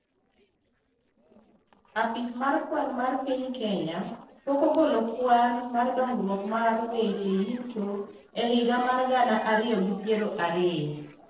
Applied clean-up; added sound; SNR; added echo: neural separator model SepFormer DNS4.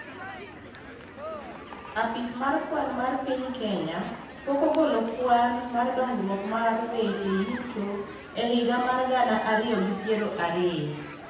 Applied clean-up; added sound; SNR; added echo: none; Human group actions; 13 dB; reverberation time 0.9 s.